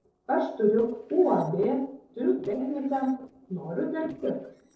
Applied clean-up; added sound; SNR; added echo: neural separator model SepFormer DNS4.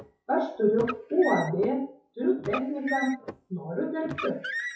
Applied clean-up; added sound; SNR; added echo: classical method WPE with log-MMSE.